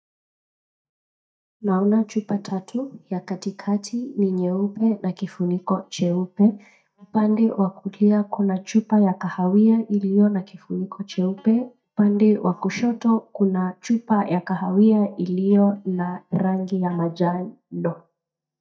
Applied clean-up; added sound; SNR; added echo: neural mask model DeepFilterNet 3.